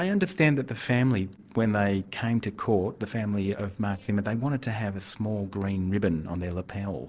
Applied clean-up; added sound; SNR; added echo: neural separator model SepFormer DNS4.